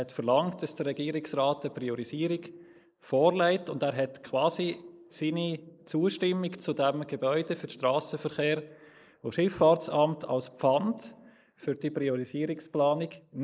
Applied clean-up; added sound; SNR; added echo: neural mask model Resemble Enhance denoiser.